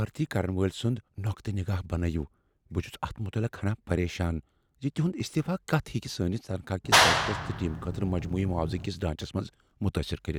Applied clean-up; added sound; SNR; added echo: none; Clapping; -3 dB; none.